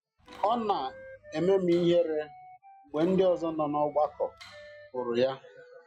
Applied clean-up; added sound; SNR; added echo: classical method Wiener filter.